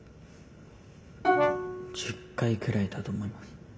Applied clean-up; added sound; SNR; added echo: none; Plucked string instrument + Brass instrument; -4 dB; none.